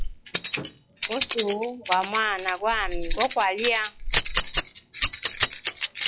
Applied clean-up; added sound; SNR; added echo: classical method log-MMSE.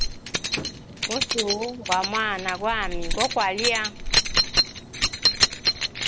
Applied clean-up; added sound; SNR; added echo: none; Keys jangling; -4 dB; none.